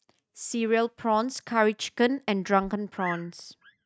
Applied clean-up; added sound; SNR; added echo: neural mask model RNNoise.